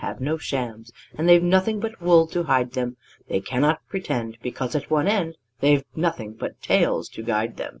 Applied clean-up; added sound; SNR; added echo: none; none; none; none.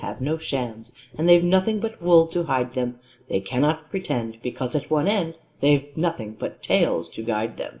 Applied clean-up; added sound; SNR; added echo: none; none; none; reverberation time 0.5 s.